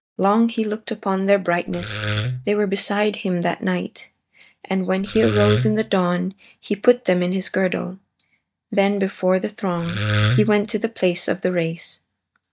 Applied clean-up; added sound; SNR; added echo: neural mask model DeepFilterNet 3.